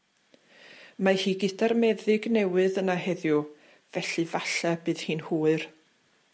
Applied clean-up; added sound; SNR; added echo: none; none; none; none.